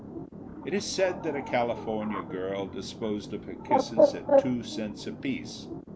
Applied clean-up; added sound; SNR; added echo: none; Bird; -2 dB; none.